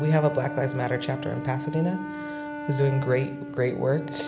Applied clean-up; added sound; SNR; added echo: none; Wind instrument, woodwind instrument; 9 dB; none.